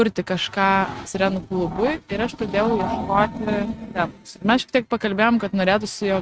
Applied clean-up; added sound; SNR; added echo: neural mask model RNNoise.